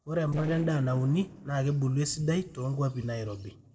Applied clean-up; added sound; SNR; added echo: neural separator model SepFormer DNS4.